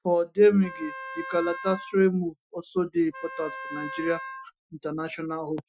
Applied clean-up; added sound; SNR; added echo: classical method Wiener filter.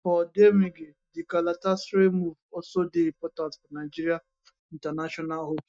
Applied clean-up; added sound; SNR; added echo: neural mask model DeepFilterNet 3.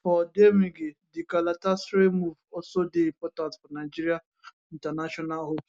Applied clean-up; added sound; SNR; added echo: none; none; none; none.